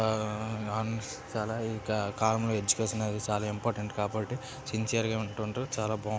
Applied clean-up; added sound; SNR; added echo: none; none; none; none.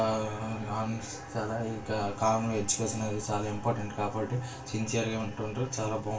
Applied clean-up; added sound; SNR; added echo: none; none; none; reverberation time 0.2 s.